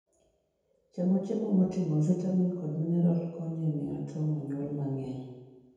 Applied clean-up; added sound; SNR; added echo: none; none; none; reverberation time 1.1 s.